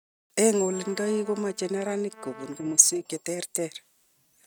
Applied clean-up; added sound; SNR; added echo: neural mask model RNNoise.